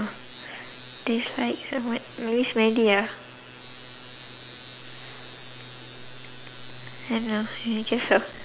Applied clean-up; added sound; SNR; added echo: none; none; none; none.